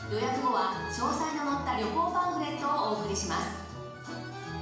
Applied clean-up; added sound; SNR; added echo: none; none; none; reverberation time 1.0 s.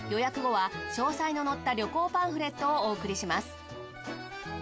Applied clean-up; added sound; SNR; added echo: none; none; none; none.